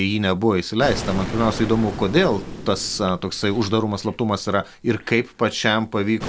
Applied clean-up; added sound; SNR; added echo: none; Explosion; 12 dB; none.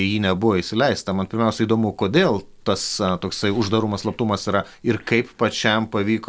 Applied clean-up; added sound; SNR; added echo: none; none; none; none.